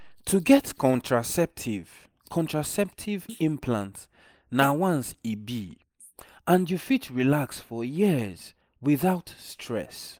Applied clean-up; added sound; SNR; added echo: neural mask model Resemble Enhance denoiser.